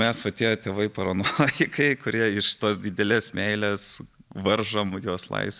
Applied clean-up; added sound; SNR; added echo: none; none; none; none.